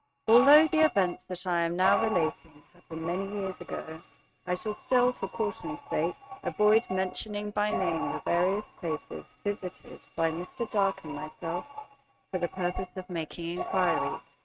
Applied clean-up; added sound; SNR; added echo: neural mask model RNNoise.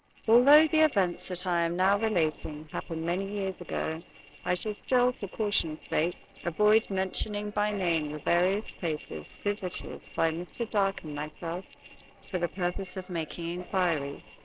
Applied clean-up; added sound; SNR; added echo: neural separator model SepFormer DNS4.